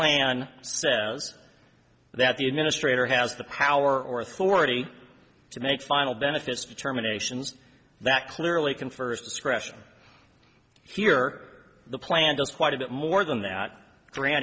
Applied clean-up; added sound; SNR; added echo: none; none; none; none.